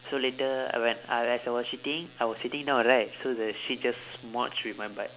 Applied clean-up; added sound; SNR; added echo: none; none; none; none.